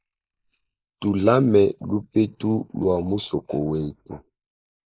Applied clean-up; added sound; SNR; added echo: neural mask model Resemble Enhance denoiser.